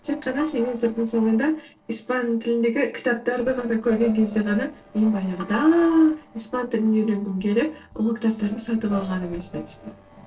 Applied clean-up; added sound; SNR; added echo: neural separator model SepFormer DNS4.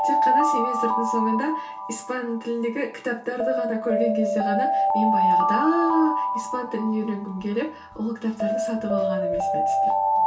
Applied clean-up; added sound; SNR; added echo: none; Alarm; -3 dB; reverberation time 0.2 s.